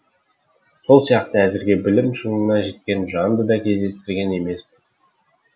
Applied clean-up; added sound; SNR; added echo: none; none; none; none.